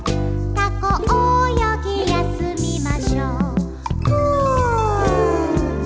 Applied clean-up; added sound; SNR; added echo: none; none; none; none.